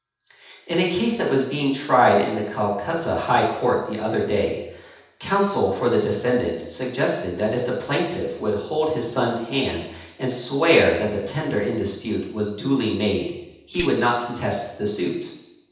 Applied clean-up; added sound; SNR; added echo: none; Tambourine; 13 dB; reverberation time 0.8 s.